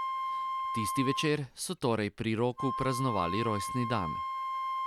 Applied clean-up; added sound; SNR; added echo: none; Wind instrument, woodwind instrument; 3 dB; none.